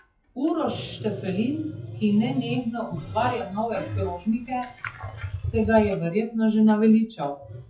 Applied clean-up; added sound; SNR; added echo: classical method WPE with log-MMSE.